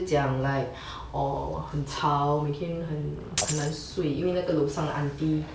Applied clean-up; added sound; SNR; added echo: none; Coin (dropping); 4 dB; none.